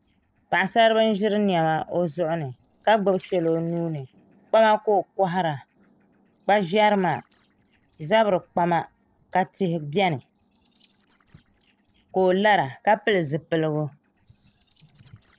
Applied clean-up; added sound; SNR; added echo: neural separator model SepFormer DNS4.